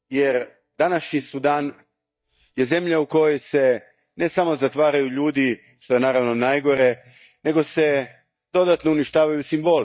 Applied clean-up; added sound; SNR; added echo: neural mask model DeepFilterNet 3.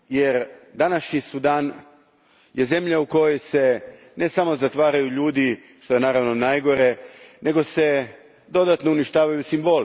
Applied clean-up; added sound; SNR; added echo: none; none; none; none.